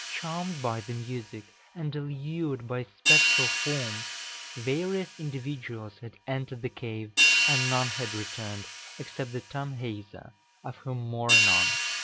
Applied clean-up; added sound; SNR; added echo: none; Hi-hat; -4 dB; none.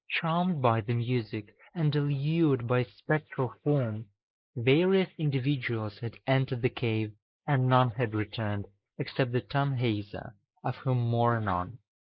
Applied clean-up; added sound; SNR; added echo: neural mask model Resemble Enhance denoiser.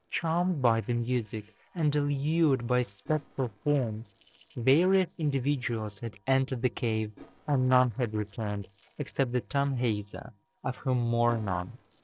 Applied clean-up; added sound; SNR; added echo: neural separator model SepFormer DNS4.